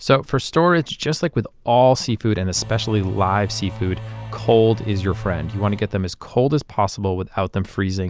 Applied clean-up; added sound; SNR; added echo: none; Engine / Domestic sounds, home sounds; 12 dB; none.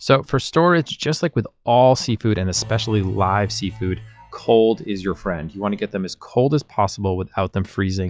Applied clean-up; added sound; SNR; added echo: classical method log-MMSE.